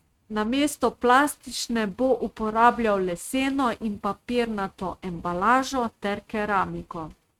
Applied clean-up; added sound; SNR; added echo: neural mask model RNNoise.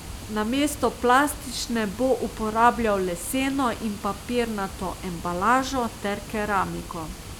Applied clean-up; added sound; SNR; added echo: none; Water; 13 dB; none.